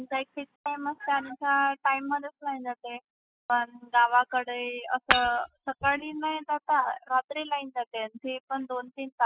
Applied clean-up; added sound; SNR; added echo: classical method spectral subtraction.